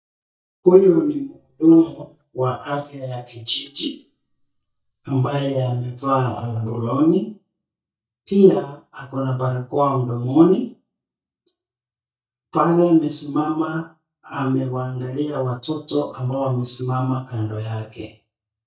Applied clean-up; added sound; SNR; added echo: neural mask model DeepFilterNet 3.